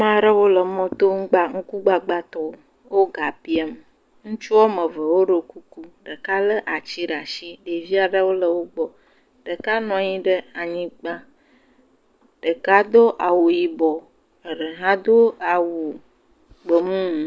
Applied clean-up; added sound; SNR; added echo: none; none; none; none.